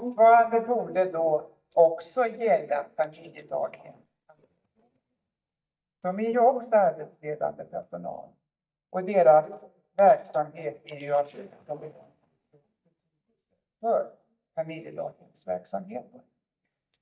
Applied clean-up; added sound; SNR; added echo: neural mask model DeepFilterNet 3.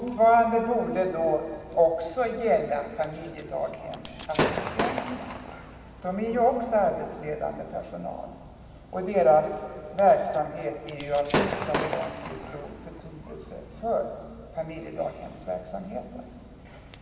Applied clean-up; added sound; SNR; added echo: none; Gunshot, gunfire / Fireworks; 9 dB; reverberation time 2.3 s.